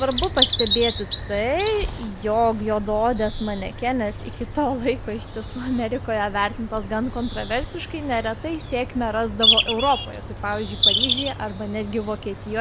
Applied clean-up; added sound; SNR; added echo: none; Bird vocalization, bird call, bird song; 2 dB; none.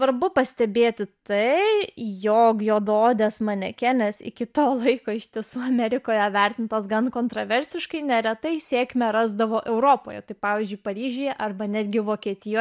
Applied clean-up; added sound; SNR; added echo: none; none; none; none.